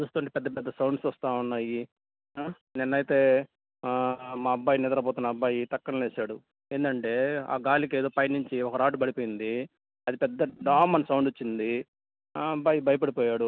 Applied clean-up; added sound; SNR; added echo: none; none; none; none.